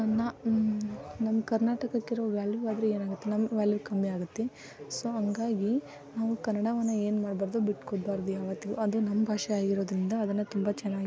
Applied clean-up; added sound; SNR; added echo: none; none; none; none.